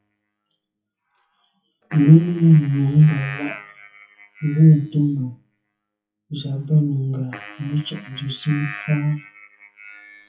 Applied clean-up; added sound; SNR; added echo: classical method WPE with log-MMSE.